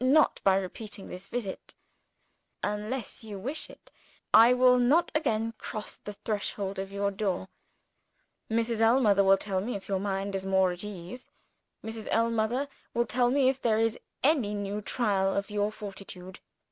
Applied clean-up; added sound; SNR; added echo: none; none; none; none.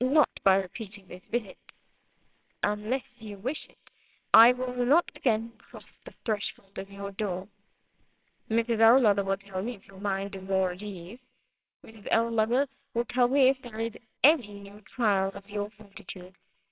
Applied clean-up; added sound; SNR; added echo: neural separator model SepFormer WHAMR!.